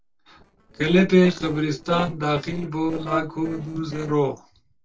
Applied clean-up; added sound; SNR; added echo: neural separator model SepFormer DNS4.